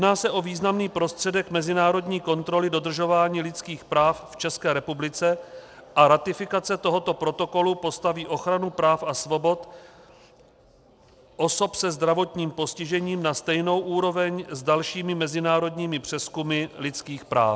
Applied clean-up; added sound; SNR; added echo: none; none; none; none.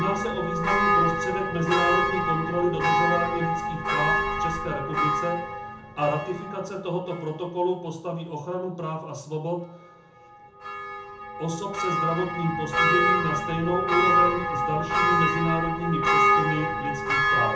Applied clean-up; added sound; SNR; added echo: none; Church bell; -4 dB; reverberation time 0.6 s.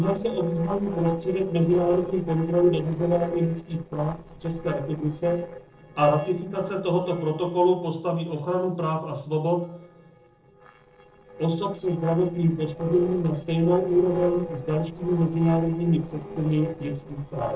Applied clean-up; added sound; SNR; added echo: neural separator model SepFormer DNS4.